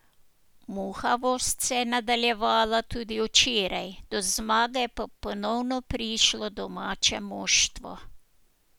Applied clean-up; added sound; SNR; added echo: none; none; none; none.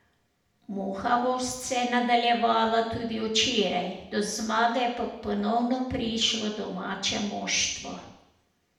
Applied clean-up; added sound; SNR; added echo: none; none; none; reverberation time 0.8 s.